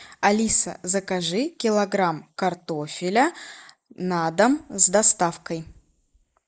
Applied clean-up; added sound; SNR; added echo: neural mask model Resemble Enhance denoiser.